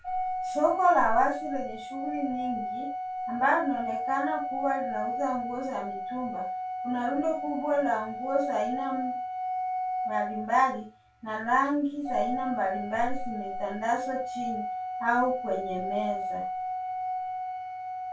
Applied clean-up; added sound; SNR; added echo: none; Organ; 3 dB; reverberation time 0.2 s.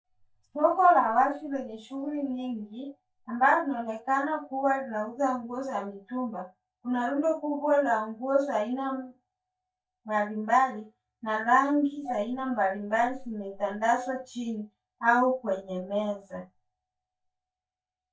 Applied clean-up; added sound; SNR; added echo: neural mask model DeepFilterNet 3.